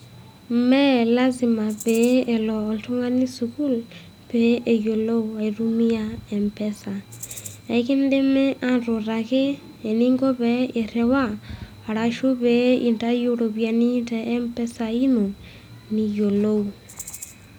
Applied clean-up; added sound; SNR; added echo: none; Rattle (instrument); 18 dB; none.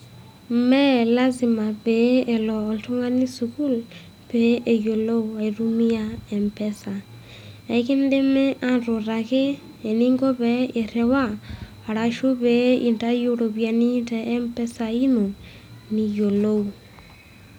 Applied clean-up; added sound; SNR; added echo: none; none; none; none.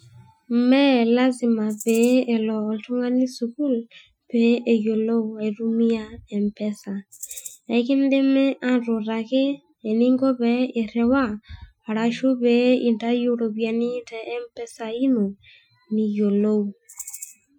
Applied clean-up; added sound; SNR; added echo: classical method Wiener filter.